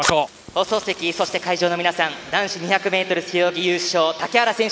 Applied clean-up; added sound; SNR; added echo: none; Fire; 13 dB; none.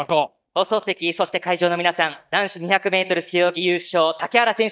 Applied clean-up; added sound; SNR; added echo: neural mask model DeepFilterNet 3.